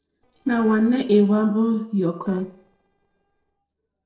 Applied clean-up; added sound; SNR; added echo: neural separator model SepFormer DNS4.